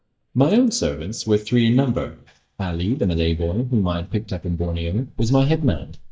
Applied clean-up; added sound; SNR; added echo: neural mask model DeepFilterNet 3.